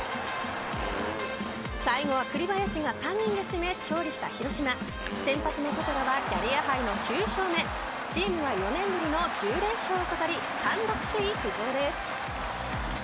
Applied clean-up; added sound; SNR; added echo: none; Fart; 12 dB; none.